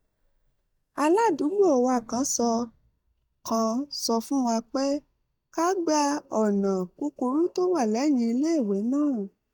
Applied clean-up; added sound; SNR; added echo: neural mask model DeepFilterNet 3.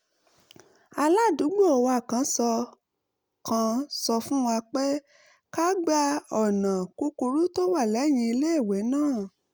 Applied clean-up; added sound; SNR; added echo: none; none; none; none.